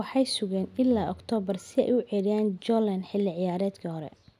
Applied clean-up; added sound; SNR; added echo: none; none; none; none.